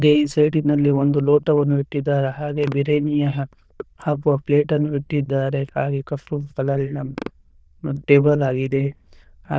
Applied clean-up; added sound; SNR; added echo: neural diffusion model UNIVERSE++.